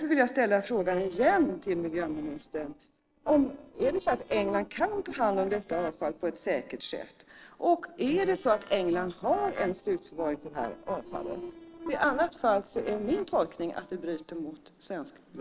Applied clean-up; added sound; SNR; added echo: neural separator model SepFormer DNS4.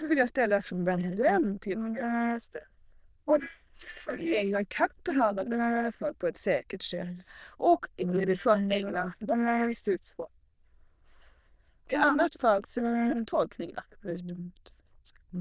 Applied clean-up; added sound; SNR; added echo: neural diffusion model UNIVERSE++.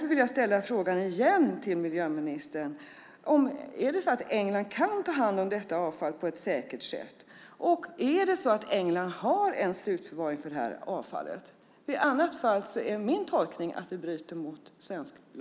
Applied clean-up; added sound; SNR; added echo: none; none; none; none.